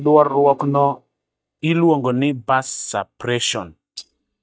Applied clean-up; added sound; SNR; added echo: neural mask model DeepFilterNet 3.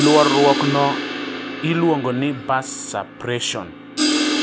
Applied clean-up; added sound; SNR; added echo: none; Crash cymbal; 3 dB; none.